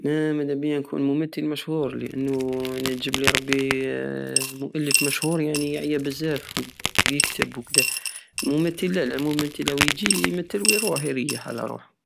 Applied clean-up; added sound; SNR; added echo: none; Crack + Coin (dropping) / Glass; 2 dB; none.